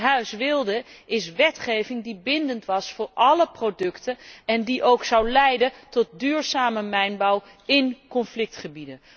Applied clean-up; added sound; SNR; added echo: none; none; none; none.